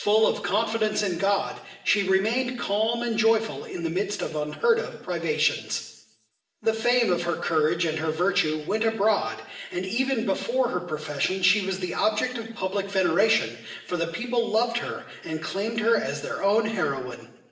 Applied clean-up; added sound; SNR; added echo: none; none; none; reverberation time 0.8 s.